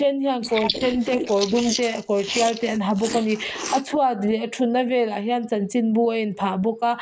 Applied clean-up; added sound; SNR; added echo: neural mask model Resemble Enhance denoiser.